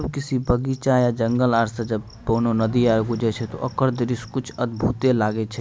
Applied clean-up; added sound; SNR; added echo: none; none; none; none.